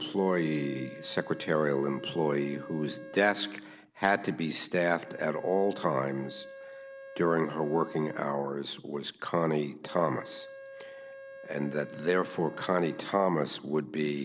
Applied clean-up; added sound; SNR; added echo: none; Organ; 15 dB; none.